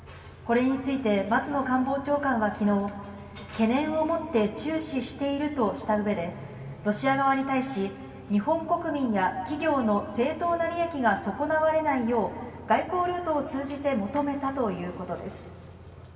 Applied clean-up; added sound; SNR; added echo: none; Idling / Accelerating, revving, vroom / Car; 18 dB; reverberation time 2.3 s.